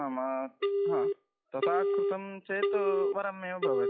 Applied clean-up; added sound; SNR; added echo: classical method log-MMSE.